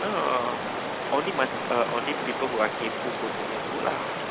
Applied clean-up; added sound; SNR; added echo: none; Stream; 1 dB; none.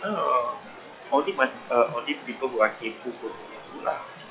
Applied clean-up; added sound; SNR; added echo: classical method log-MMSE.